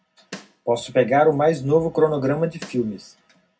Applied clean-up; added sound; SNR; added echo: none; Snare drum; 19 dB; reverberation time 0.4 s.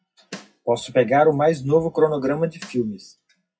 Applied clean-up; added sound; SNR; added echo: classical method WPE with log-MMSE.